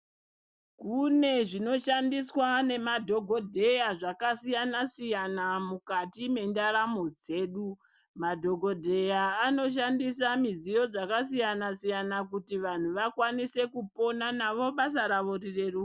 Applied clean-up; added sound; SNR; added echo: none; none; none; none.